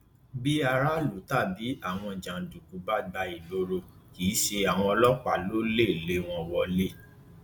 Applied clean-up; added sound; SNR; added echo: none; none; none; none.